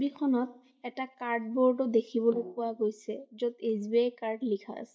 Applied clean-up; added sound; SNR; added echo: neural mask model DeepFilterNet 3.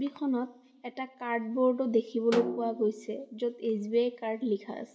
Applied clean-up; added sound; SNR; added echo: none; Snare drum; 10 dB; reverberation time 0.6 s.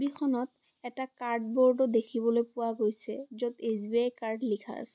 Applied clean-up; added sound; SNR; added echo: none; none; none; none.